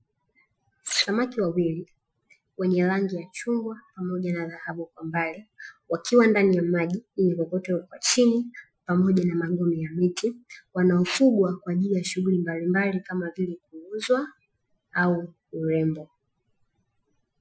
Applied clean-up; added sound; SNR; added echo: classical method Wiener filter.